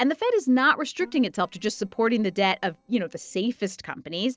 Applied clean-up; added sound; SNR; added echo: neural separator model SepFormer DNS4.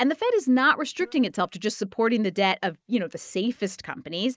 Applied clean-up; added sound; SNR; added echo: neural mask model Resemble Enhance denoiser.